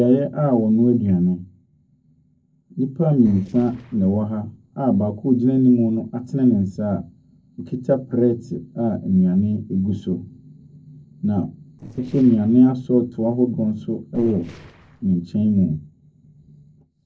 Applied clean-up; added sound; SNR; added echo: neural separator model SepFormer DNS4.